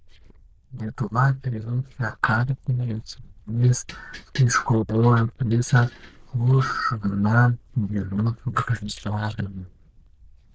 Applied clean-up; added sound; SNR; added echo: neural diffusion model UNIVERSE++.